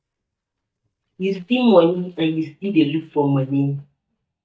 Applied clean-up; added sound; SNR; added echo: neural mask model DeepFilterNet 3.